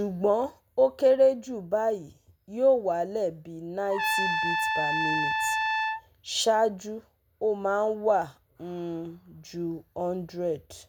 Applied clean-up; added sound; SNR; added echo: none; Trumpet; 0 dB; none.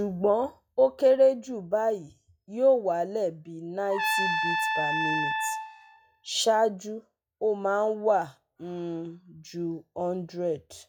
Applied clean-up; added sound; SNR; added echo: classical method log-MMSE.